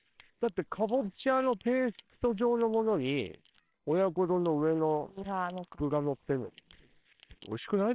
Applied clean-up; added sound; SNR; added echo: neural separator model SepFormer WHAMR!.